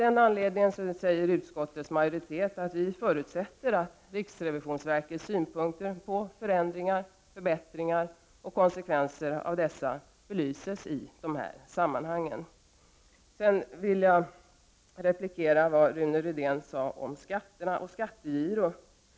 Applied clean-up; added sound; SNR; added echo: none; none; none; none.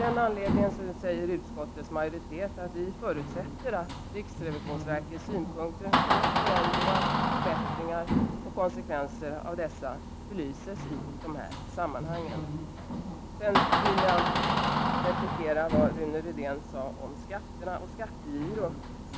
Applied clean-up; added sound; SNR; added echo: none; Door; -2 dB; none.